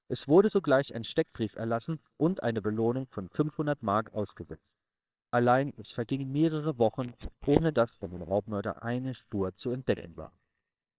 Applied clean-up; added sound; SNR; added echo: neural separator model SepFormer WHAMR!.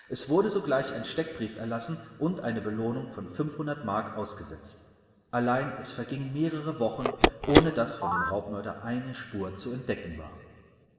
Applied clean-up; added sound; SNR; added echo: none; Telephone; -4 dB; reverberation time 2.8 s.